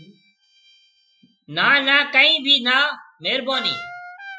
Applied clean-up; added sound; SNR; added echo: classical method Wiener filter.